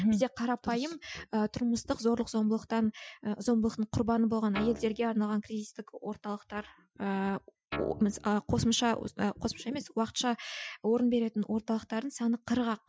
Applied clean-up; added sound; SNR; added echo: classical method Wiener filter.